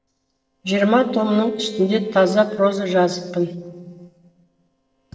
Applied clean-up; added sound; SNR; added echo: neural separator model SepFormer DNS4.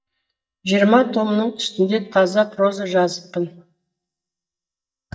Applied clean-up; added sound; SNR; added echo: neural mask model DeepFilterNet 3.